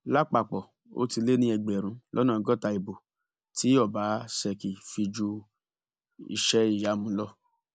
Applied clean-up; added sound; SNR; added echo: none; none; none; none.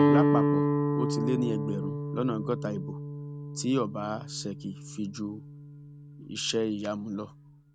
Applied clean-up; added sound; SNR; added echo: neural mask model RNNoise.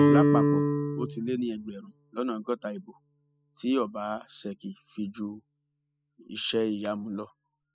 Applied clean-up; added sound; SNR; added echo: classical method spectral subtraction.